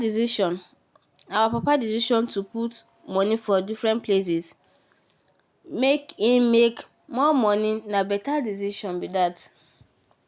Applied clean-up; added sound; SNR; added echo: none; none; none; none.